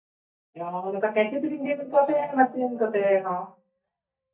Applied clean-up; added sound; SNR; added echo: neural mask model DeepFilterNet 3.